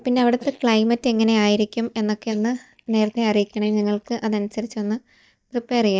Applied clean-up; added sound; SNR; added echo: neural mask model DeepFilterNet 3.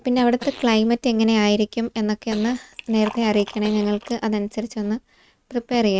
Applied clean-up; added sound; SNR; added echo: neural mask model RNNoise.